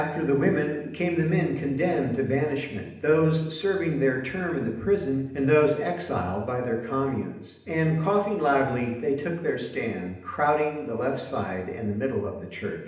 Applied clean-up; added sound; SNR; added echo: none; none; none; reverberation time 0.8 s.